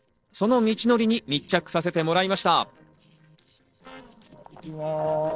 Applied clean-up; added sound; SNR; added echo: neural separator model SepFormer DNS4.